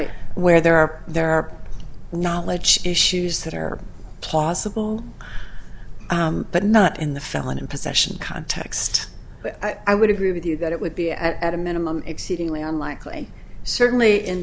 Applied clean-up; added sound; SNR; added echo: none; none; none; none.